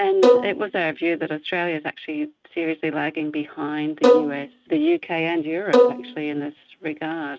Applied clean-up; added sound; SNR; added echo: neural mask model RNNoise.